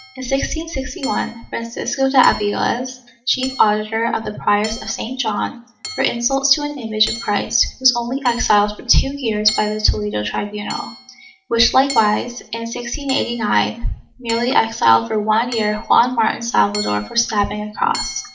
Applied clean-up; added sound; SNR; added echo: none; Hammer / Chink, clink; 16 dB; reverberation time 0.4 s.